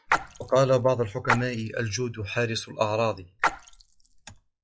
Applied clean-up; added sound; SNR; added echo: classical method log-MMSE.